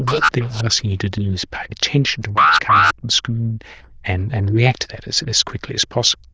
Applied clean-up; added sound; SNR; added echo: neural diffusion model UNIVERSE++.